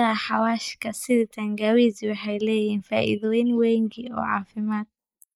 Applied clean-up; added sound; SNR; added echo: neural mask model Resemble Enhance denoiser.